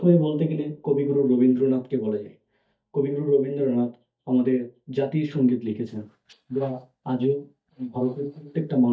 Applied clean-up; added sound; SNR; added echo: neural mask model DeepFilterNet 3.